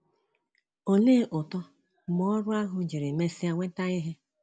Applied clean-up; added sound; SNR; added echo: none; none; none; none.